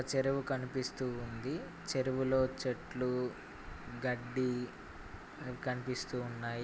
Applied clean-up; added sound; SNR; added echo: none; none; none; none.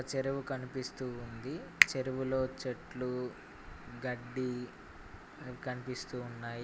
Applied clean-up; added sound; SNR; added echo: none; Finger snapping; -2 dB; none.